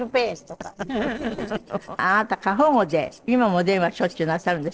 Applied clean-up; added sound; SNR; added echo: neural separator model SepFormer DNS4.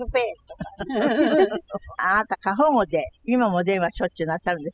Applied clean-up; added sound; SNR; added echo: classical method spectral subtraction.